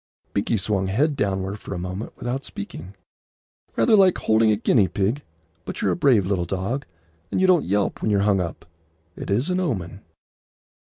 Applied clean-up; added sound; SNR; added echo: none; none; none; none.